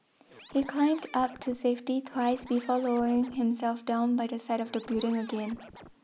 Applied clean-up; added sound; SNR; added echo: none; Scratching (performance technique); 20 dB; none.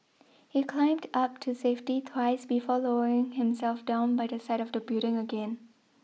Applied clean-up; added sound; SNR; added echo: none; none; none; none.